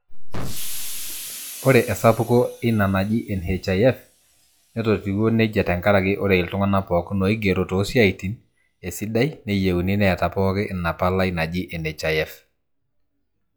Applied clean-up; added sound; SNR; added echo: classical method log-MMSE.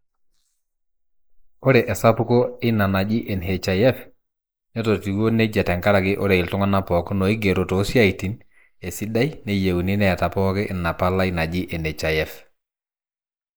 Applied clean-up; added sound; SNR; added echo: neural mask model Resemble Enhance denoiser.